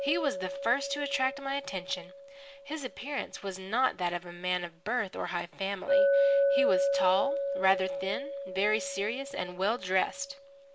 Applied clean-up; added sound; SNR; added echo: none; Chink, clink; 0 dB; none.